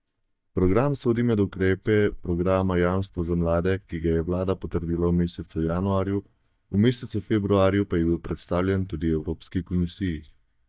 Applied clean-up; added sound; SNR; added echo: neural mask model DeepFilterNet 3.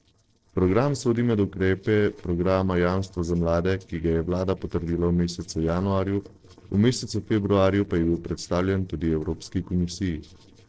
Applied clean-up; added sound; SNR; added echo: neural separator model SepFormer DNS4.